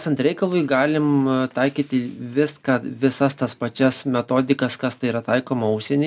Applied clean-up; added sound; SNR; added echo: none; none; none; none.